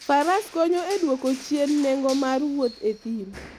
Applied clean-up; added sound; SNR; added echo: none; Crushing; 18 dB; none.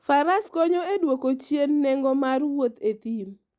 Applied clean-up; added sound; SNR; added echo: none; none; none; none.